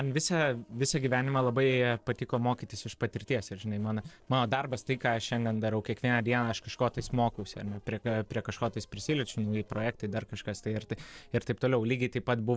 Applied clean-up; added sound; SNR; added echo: neural separator model SepFormer DNS4.